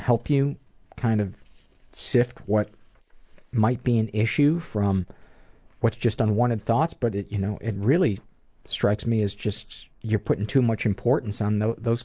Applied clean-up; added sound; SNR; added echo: neural mask model Resemble Enhance denoiser.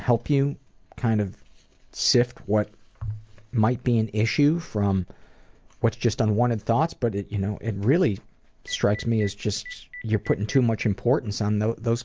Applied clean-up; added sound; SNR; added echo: none; Telephone; 18 dB; none.